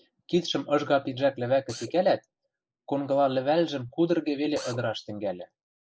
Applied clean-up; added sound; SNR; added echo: neural mask model Resemble Enhance denoiser.